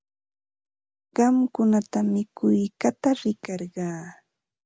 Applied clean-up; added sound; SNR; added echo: none; none; none; none.